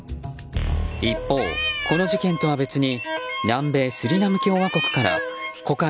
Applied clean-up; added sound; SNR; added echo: none; Cat; 5 dB; none.